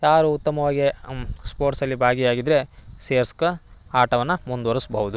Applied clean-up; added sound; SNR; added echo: none; none; none; none.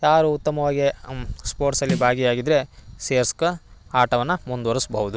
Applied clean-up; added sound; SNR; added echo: none; Snare drum; 9 dB; none.